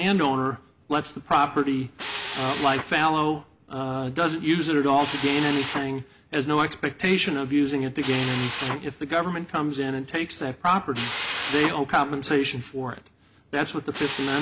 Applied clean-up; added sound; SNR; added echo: none; Drill; 10 dB; none.